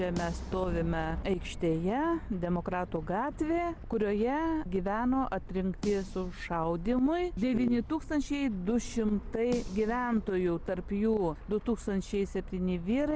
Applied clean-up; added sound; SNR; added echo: none; Snare drum; 18 dB; none.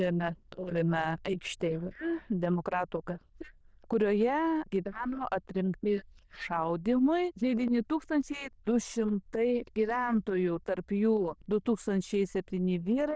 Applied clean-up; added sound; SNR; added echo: neural diffusion model UNIVERSE++.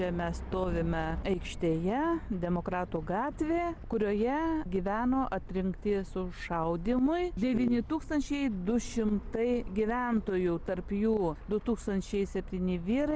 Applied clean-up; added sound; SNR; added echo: none; none; none; none.